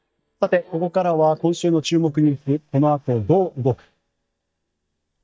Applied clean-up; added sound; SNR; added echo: neural mask model DeepFilterNet 3.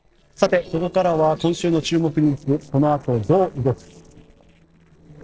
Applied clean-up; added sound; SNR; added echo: neural separator model SepFormer DNS4.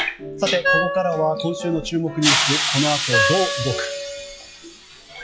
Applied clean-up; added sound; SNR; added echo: classical method log-MMSE.